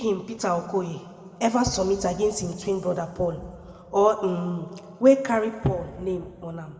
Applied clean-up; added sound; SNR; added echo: none; none; none; reverberation time 1.9 s.